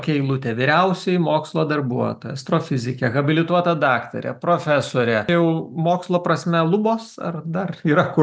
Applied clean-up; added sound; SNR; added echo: none; none; none; none.